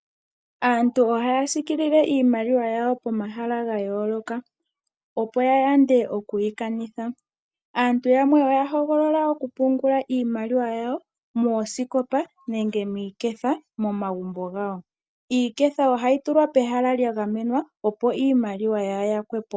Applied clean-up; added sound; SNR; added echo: none; none; none; none.